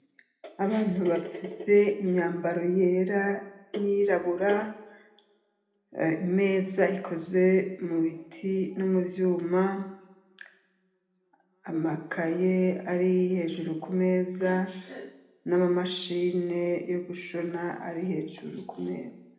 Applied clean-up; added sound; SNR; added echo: none; none; none; reverberation time 0.7 s.